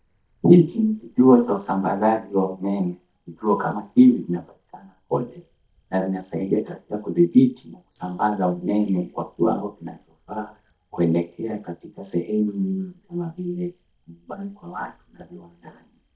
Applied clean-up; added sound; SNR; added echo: neural mask model DeepFilterNet 3.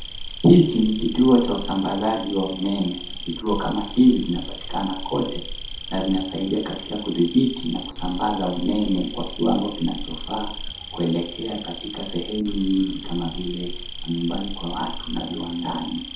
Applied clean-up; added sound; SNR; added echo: none; Insect; 9 dB; reverberation time 0.6 s.